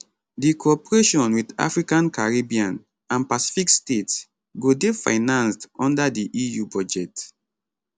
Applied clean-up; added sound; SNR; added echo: none; none; none; none.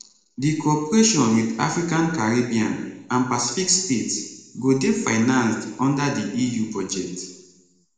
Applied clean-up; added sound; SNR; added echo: none; none; none; reverberation time 1.0 s.